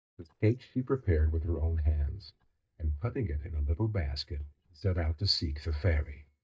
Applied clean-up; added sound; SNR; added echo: neural mask model DeepFilterNet 3.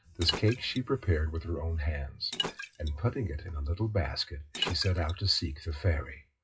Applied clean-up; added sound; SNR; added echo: classical method WPE with log-MMSE.